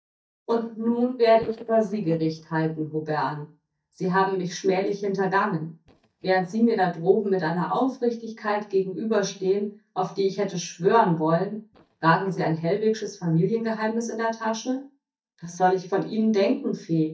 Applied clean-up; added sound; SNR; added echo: neural mask model DeepFilterNet 3.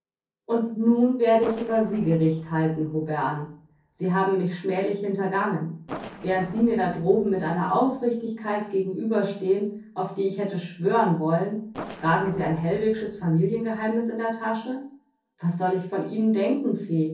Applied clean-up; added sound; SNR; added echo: neural separator model SepFormer DNS4.